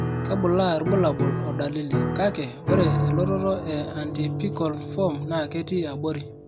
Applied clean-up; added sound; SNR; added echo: none; Piano; 1 dB; none.